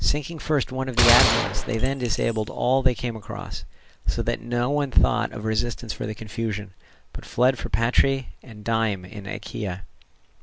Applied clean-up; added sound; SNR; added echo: none; Gunshot, gunfire; 1 dB; none.